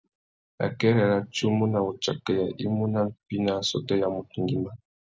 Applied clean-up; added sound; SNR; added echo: none; none; none; none.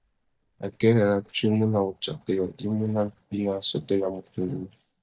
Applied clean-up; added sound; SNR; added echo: neural mask model DeepFilterNet 3.